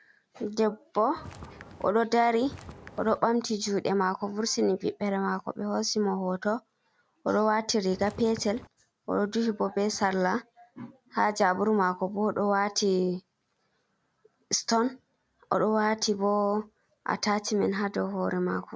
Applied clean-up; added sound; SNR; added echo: none; Walk, footsteps; 17 dB; none.